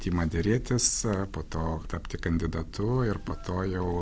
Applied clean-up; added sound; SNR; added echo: none; none; none; none.